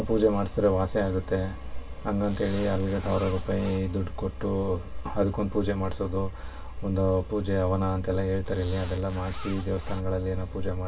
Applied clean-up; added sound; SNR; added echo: none; Zipper (clothing); 18 dB; reverberation time 0.1 s.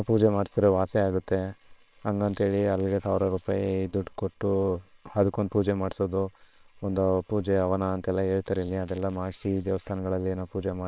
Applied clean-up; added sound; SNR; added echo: neural separator model SepFormer WHAMR!.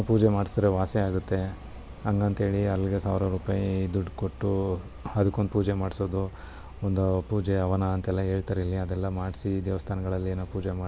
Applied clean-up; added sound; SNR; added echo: none; none; none; none.